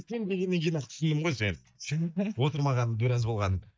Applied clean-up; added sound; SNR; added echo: neural mask model DeepFilterNet 3.